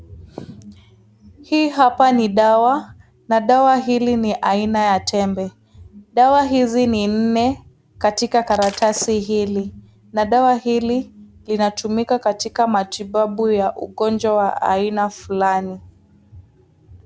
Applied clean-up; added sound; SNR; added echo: none; Shatter; 17 dB; none.